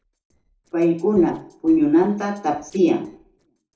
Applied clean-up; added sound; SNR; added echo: neural separator model SepFormer DNS4.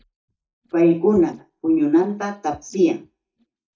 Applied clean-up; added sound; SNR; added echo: neural mask model DeepFilterNet 3.